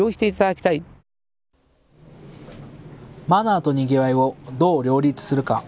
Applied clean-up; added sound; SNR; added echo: none; none; none; none.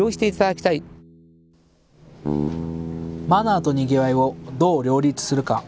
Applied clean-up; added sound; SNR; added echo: none; Bass guitar; 10 dB; none.